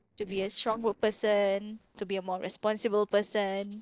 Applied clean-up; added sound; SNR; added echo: neural separator model SepFormer DNS4.